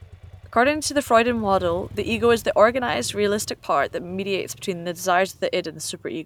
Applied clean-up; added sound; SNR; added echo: none; Motorcycle; 19 dB; none.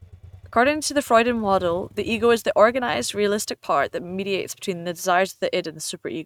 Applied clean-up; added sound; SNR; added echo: neural mask model RNNoise.